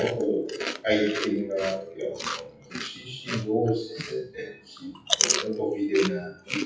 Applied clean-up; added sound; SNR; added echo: classical method WPE with log-MMSE.